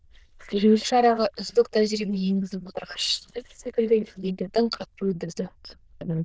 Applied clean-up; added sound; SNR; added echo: neural diffusion model UNIVERSE++.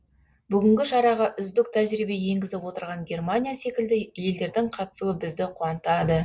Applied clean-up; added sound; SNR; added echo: none; none; none; none.